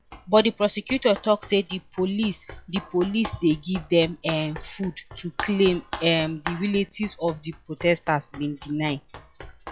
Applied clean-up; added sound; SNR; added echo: classical method log-MMSE.